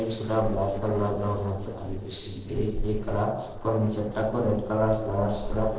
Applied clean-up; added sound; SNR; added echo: neural separator model SepFormer DNS4.